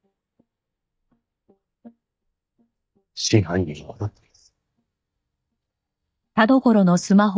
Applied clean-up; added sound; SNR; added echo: neural mask model DeepFilterNet 3.